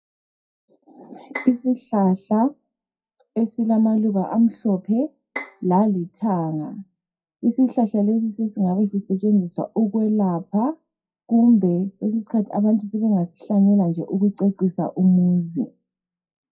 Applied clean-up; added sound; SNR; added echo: classical method WPE with log-MMSE.